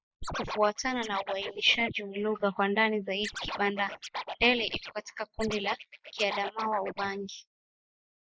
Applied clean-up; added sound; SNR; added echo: neural mask model Resemble Enhance denoiser.